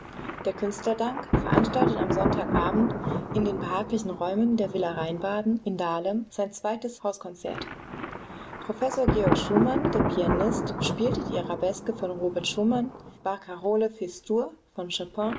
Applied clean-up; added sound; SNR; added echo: none; Thunder; 2 dB; none.